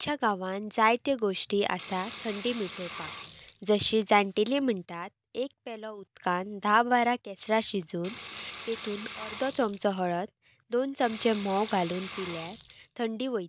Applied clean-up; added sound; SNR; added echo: none; Sink (filling or washing) / Water; 11 dB; none.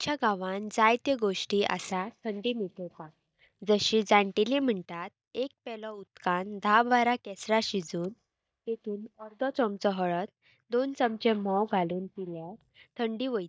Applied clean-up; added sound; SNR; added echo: neural mask model DeepFilterNet 3.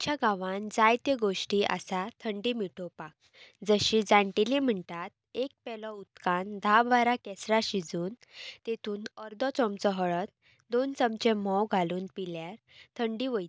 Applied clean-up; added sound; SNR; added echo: none; none; none; none.